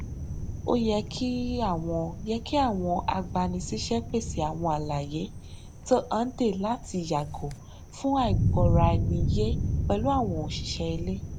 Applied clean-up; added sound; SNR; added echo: none; Thunder; 2 dB; none.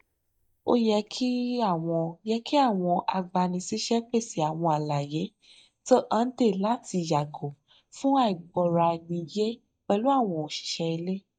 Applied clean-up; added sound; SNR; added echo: neural mask model DeepFilterNet 3.